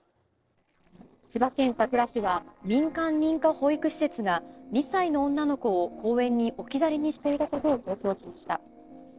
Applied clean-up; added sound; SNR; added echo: neural separator model SepFormer DNS4.